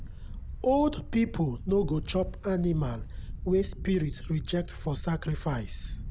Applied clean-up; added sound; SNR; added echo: none; Wind; 8 dB; none.